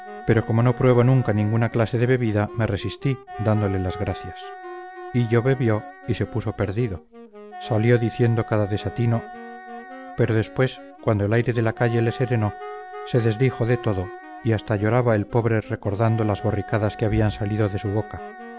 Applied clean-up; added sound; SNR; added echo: none; Wind instrument, woodwind instrument + Wind instrument, woodwind instrument; 15 dB; none.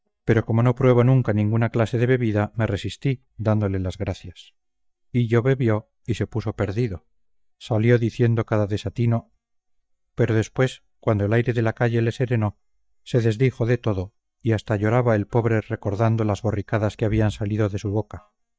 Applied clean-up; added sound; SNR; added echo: neural mask model DeepFilterNet 3.